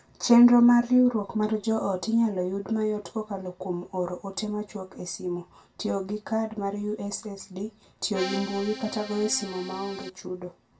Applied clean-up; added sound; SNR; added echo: none; Accordion; 11 dB; reverberation time 0.2 s.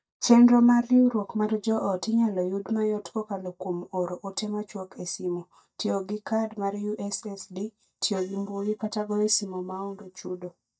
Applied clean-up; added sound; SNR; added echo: neural mask model DeepFilterNet 3.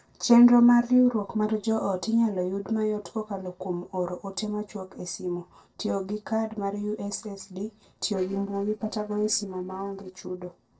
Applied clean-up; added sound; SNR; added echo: neural separator model SepFormer DNS4.